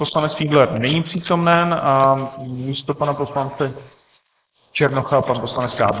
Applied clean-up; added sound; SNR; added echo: neural mask model Resemble Enhance denoiser.